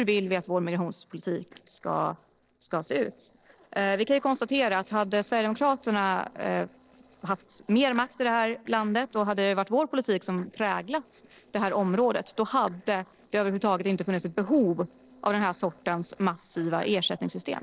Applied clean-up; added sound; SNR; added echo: neural separator model SepFormer DNS4.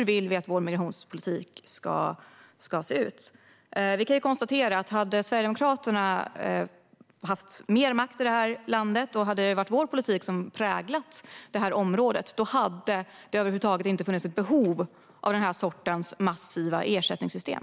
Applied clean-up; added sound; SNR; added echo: none; none; none; none.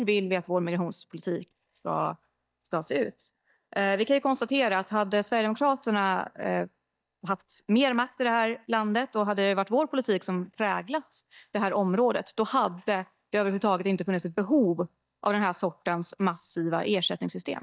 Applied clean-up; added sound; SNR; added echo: neural mask model DeepFilterNet 3.